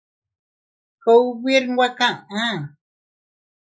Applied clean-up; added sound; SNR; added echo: neural mask model Resemble Enhance denoiser.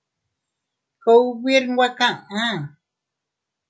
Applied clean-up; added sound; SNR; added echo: none; none; none; none.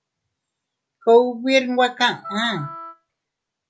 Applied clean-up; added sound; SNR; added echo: none; Wind instrument, woodwind instrument; 16 dB; none.